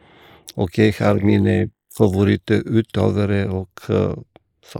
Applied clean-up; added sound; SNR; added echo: neural mask model Resemble Enhance denoiser.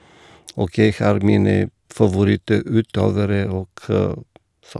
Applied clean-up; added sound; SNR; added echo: none; none; none; none.